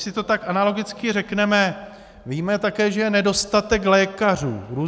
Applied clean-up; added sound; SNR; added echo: none; none; none; none.